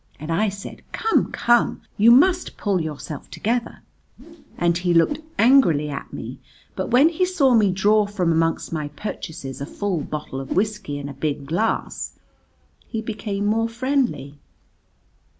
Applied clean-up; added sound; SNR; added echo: none; Whoosh, swoosh, swish; 14 dB; none.